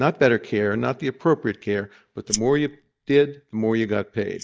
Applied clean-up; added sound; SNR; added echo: neural mask model DeepFilterNet 3.